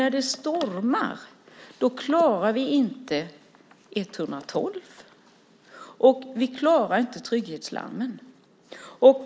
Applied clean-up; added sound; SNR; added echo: none; none; none; none.